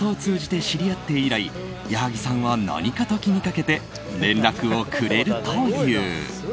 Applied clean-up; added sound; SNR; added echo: none; none; none; none.